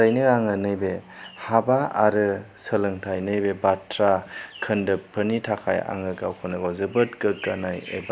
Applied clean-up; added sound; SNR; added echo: none; none; none; none.